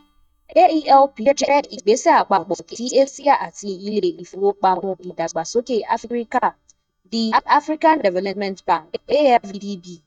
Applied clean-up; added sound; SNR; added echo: neural mask model DeepFilterNet 3.